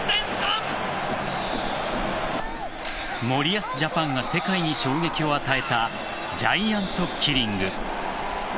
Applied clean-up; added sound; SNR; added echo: none; Bird; 11 dB; none.